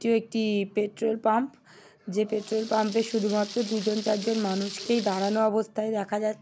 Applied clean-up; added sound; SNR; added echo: none; Rain; 14 dB; none.